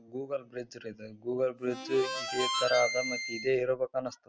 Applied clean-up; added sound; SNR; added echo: none; Harmonica; 3 dB; none.